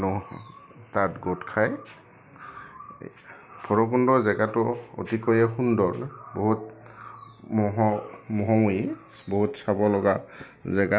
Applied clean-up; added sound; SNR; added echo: none; none; none; none.